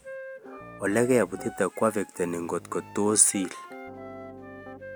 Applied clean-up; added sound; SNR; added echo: none; Wind instrument, woodwind instrument + Piano; 15 dB; none.